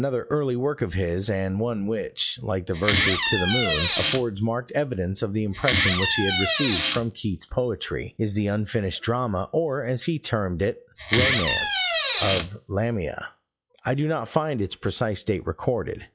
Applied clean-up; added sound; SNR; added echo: classical method log-MMSE.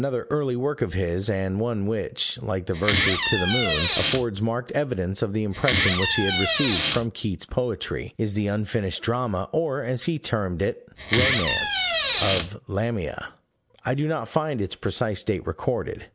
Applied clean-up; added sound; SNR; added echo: none; Door; -1 dB; none.